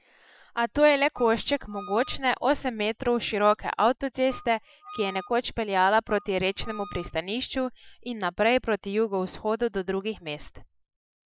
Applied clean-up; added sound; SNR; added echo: classical method Wiener filter.